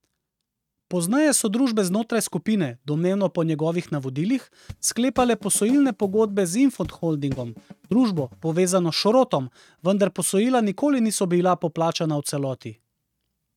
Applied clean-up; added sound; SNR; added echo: neural mask model RNNoise.